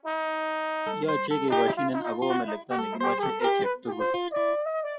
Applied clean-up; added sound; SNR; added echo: classical method log-MMSE.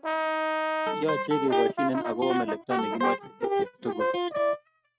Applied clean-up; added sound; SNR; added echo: neural mask model RNNoise.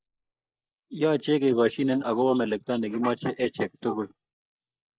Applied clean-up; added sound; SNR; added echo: neural mask model Resemble Enhance denoiser.